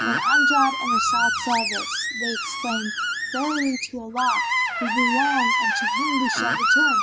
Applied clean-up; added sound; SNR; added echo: none; Screech; -4 dB; none.